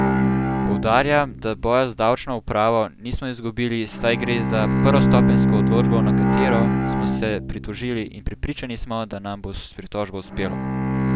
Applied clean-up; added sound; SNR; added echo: none; Bowed string instrument; -2 dB; none.